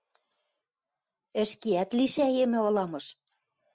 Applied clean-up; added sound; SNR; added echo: none; none; none; none.